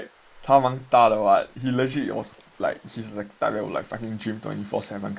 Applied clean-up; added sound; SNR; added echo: neural mask model Resemble Enhance denoiser.